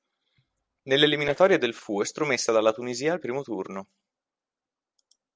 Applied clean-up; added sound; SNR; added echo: neural separator model SepFormer DNS4.